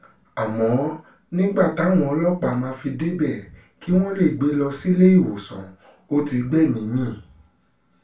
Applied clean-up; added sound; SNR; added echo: none; none; none; reverberation time 0.3 s.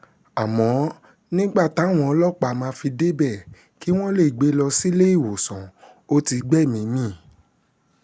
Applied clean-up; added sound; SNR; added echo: none; none; none; none.